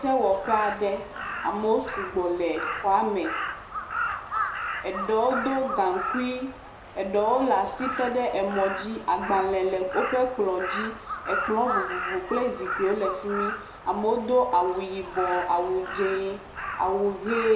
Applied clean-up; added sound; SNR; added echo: none; Crow; 7 dB; reverberation time 0.6 s.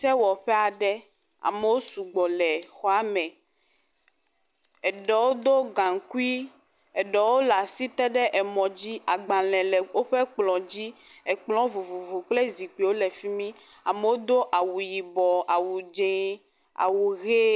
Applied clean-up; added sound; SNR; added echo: none; none; none; none.